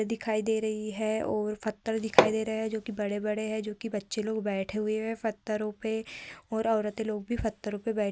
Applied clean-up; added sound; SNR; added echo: none; Hammer; -3 dB; none.